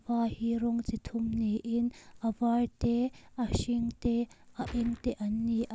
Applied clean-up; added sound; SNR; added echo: none; Gunshot, gunfire; 12 dB; none.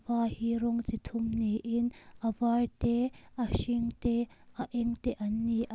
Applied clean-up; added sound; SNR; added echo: none; none; none; none.